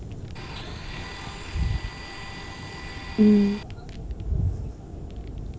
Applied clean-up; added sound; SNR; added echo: none; Fire + Domestic sounds, home sounds; 10 dB; none.